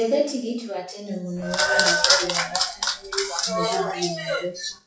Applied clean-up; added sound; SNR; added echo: classical method WPE with log-MMSE.